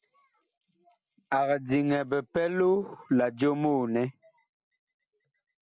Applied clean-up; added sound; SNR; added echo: none; none; none; none.